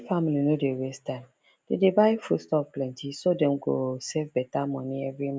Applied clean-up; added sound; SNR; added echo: none; none; none; none.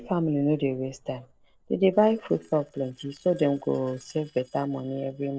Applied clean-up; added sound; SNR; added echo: neural separator model SepFormer DNS4.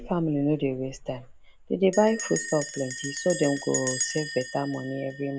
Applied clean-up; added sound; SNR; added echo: none; Bell; 9 dB; none.